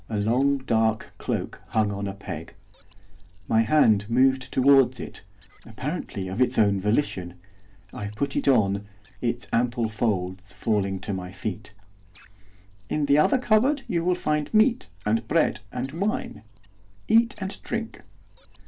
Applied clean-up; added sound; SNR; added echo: none; Bird; -3 dB; none.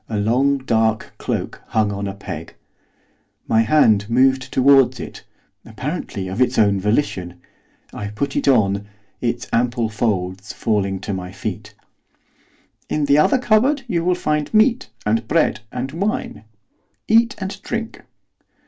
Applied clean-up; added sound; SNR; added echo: none; none; none; none.